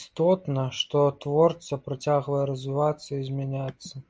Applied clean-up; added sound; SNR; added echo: none; none; none; none.